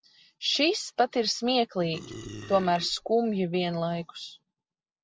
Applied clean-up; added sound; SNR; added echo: none; Burping, eructation; 13 dB; none.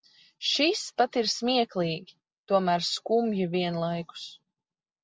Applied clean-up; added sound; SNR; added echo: none; none; none; none.